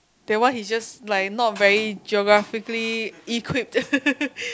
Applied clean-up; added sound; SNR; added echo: none; none; none; none.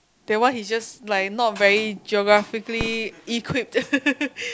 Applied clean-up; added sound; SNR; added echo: none; Fireworks; 20 dB; none.